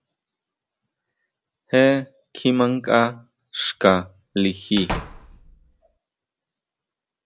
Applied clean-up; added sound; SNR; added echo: none; Slam / Wood; 11 dB; none.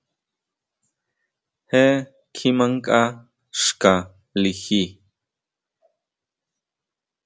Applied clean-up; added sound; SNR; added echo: none; none; none; none.